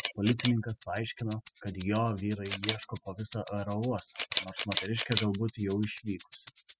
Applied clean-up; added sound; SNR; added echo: classical method spectral subtraction.